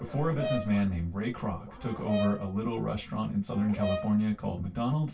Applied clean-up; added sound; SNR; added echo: none; Brass instrument; 9 dB; reverberation time 0.2 s.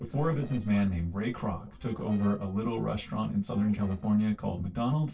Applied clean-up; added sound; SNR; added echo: neural separator model SepFormer DNS4.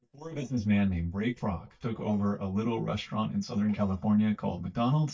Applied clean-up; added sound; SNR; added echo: neural mask model DeepFilterNet 3.